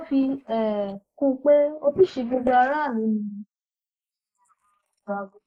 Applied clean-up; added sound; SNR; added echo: neural mask model Resemble Enhance denoiser.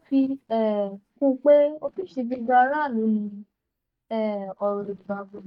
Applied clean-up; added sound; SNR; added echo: neural mask model DeepFilterNet 3.